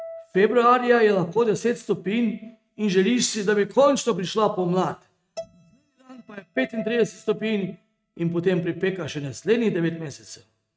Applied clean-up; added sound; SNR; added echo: neural mask model RNNoise.